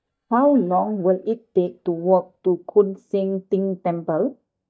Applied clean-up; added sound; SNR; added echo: neural mask model DeepFilterNet 3.